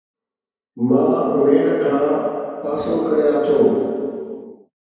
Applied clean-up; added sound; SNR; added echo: none; none; none; reverberation time 2.2 s.